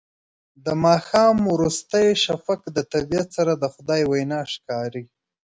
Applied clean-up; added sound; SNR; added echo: none; none; none; none.